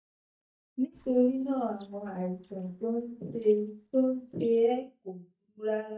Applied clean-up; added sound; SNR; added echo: neural mask model DeepFilterNet 3.